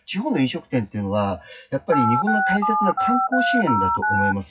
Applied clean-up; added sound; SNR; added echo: classical method WPE with log-MMSE.